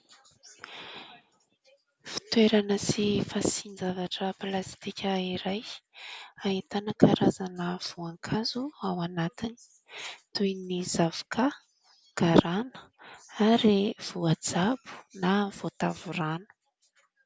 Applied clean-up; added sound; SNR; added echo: none; none; none; none.